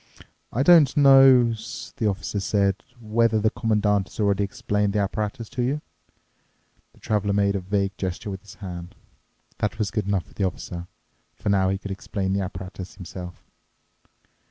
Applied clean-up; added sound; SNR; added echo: none; none; none; none.